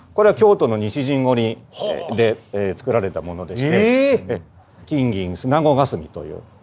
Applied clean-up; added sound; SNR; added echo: none; none; none; none.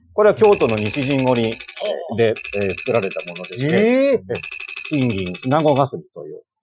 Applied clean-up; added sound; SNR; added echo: classical method Wiener filter.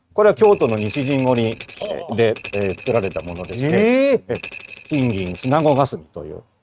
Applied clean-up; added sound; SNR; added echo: neural mask model RNNoise.